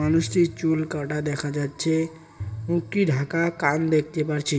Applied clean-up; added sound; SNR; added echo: none; Bowed string instrument; 15 dB; reverberation time 2.1 s.